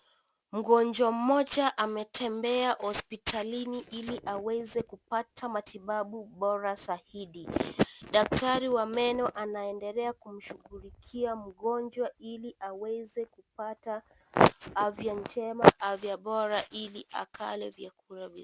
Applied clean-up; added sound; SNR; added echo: none; none; none; none.